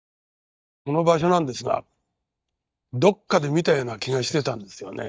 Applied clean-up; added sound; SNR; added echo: neural mask model DeepFilterNet 3.